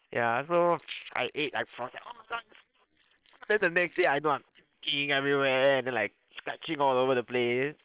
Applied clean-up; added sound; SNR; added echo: neural separator model SepFormer WHAM!.